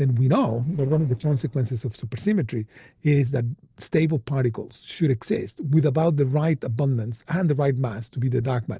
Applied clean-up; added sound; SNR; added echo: neural separator model SepFormer DNS4.